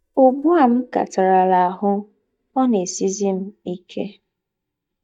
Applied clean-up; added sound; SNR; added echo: neural mask model DeepFilterNet 3.